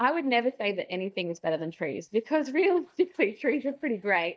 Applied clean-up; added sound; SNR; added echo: neural mask model DeepFilterNet 3.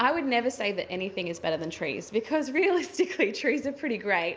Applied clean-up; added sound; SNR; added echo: none; none; none; none.